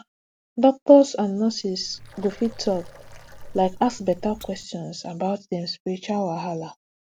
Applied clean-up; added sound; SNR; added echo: none; Water; 17 dB; none.